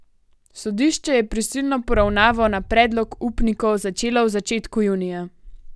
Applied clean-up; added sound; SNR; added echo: none; Boom; 14 dB; none.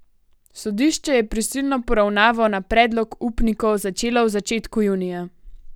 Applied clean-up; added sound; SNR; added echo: none; none; none; none.